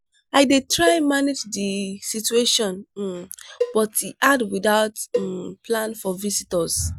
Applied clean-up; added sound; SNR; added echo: none; Cowbell; 10 dB; none.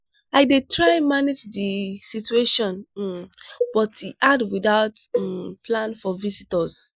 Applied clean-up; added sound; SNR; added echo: neural mask model Resemble Enhance denoiser.